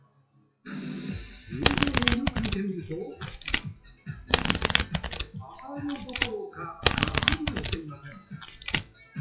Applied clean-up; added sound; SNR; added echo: classical method WPE with log-MMSE.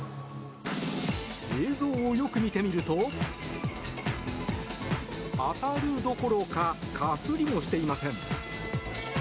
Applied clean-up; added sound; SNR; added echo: none; none; none; none.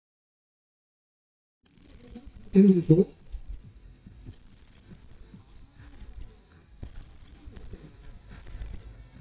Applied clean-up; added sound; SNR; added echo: neural mask model DeepFilterNet 3.